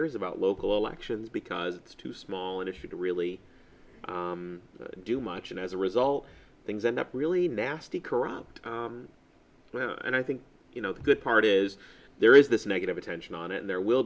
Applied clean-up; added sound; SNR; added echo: none; none; none; none.